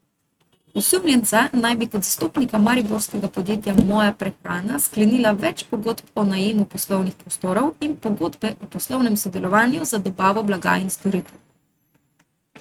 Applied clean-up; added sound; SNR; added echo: neural mask model RNNoise.